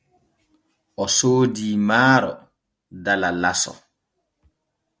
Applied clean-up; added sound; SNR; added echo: none; none; none; none.